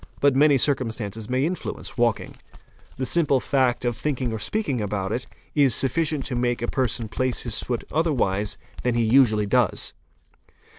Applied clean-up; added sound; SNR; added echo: none; Bird; 13 dB; none.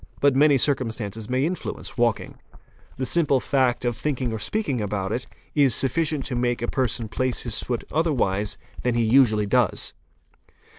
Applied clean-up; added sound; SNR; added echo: neural mask model Resemble Enhance denoiser.